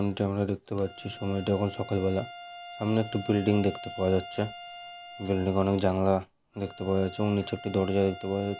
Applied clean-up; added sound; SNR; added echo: none; Bowed string instrument; 15 dB; none.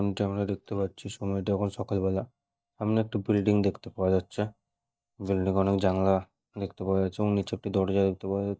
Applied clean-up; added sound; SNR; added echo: neural mask model DeepFilterNet 3.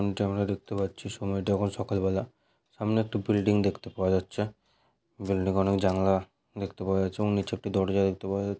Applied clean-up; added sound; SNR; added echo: none; none; none; none.